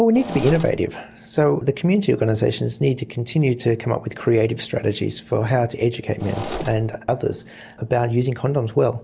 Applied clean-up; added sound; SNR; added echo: none; Mechanisms; 11 dB; none.